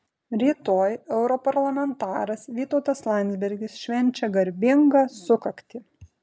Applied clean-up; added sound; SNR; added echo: none; none; none; none.